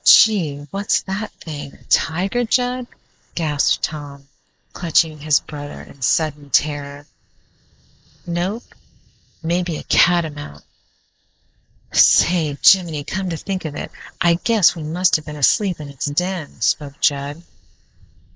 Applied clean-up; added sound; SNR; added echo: neural mask model Resemble Enhance denoiser.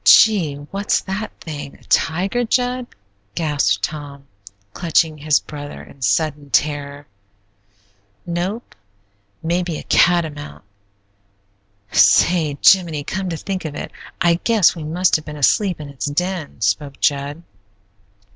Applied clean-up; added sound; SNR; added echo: none; none; none; none.